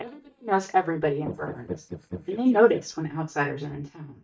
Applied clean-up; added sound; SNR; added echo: neural mask model DeepFilterNet 3.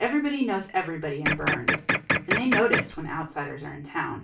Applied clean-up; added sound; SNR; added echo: none; Printer; -2 dB; reverberation time 0.3 s.